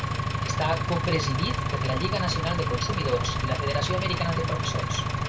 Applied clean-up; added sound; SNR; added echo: none; Engine; -3 dB; reverberation time 0.2 s.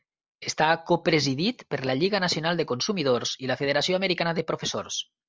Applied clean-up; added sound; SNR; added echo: none; none; none; none.